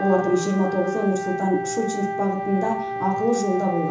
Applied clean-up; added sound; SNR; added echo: none; Wind instrument, woodwind instrument; 5 dB; reverberation time 0.6 s.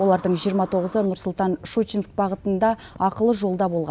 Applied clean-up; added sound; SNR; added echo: none; none; none; none.